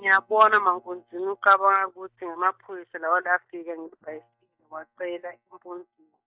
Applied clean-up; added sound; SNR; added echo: neural mask model DeepFilterNet 3.